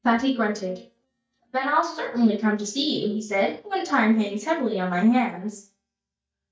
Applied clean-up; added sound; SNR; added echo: neural mask model DeepFilterNet 3.